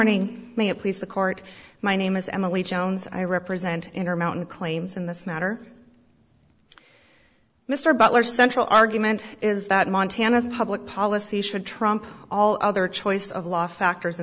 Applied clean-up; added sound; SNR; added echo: none; none; none; none.